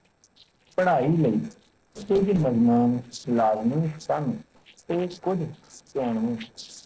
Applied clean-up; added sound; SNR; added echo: neural separator model SepFormer DNS4.